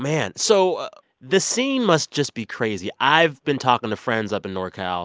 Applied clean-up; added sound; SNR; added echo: none; none; none; none.